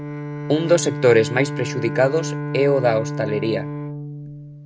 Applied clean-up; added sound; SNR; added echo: none; Bowed string instrument; 7 dB; none.